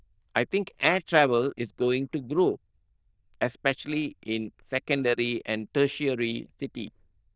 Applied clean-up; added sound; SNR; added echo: neural diffusion model UNIVERSE++.